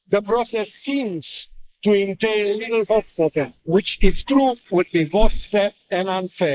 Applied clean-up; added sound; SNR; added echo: neural mask model Resemble Enhance denoiser.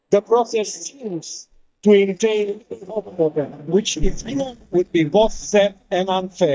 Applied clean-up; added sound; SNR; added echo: neural mask model DeepFilterNet 3.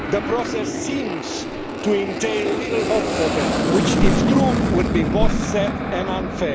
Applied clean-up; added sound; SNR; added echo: none; Whoosh, swoosh, swish + Aircraft; -3 dB; none.